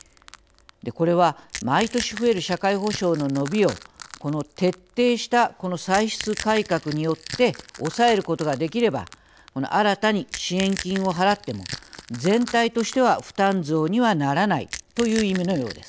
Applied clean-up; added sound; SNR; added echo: none; Crack / Crushing; 16 dB; none.